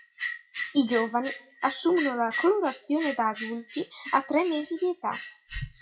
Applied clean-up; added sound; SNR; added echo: classical method WPE with log-MMSE.